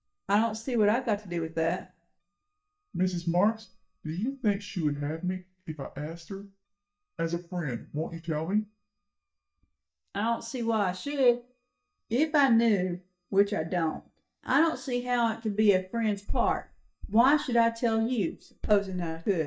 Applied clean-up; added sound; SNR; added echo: neural mask model DeepFilterNet 3.